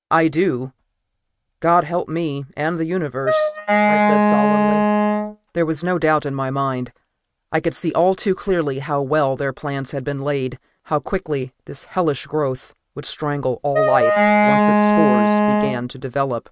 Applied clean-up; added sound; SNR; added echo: neural mask model RNNoise.